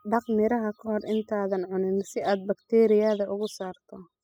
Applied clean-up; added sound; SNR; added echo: classical method spectral subtraction.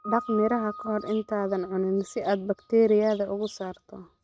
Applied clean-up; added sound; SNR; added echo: neural mask model RNNoise.